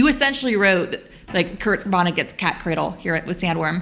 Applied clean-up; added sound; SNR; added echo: none; none; none; none.